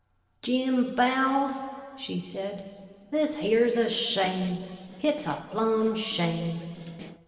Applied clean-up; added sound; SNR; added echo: neural separator model SepFormer DNS4.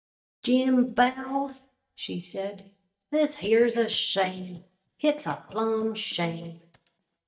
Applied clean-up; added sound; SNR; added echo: neural mask model DeepFilterNet 3.